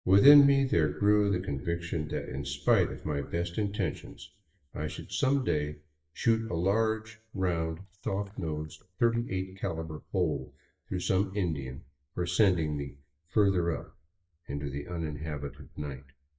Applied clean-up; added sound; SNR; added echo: neural mask model DeepFilterNet 3.